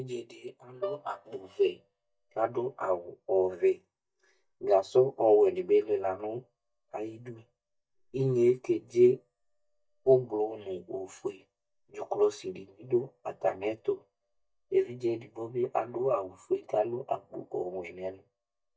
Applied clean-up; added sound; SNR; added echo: neural mask model DeepFilterNet 3.